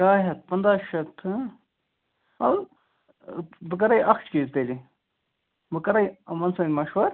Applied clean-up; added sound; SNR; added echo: none; none; none; none.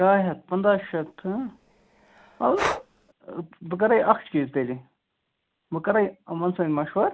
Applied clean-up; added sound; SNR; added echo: none; Breathing; 9 dB; none.